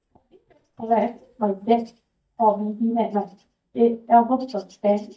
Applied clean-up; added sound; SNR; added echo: neural mask model DeepFilterNet 3.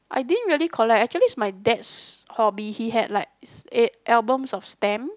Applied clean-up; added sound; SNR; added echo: none; none; none; none.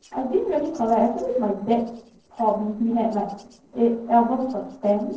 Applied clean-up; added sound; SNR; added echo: neural separator model SepFormer DNS4.